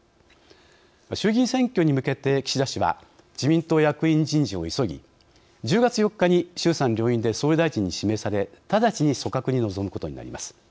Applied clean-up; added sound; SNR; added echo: none; none; none; none.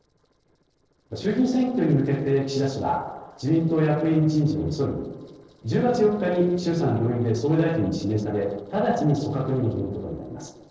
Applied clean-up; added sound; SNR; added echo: neural separator model SepFormer DNS4.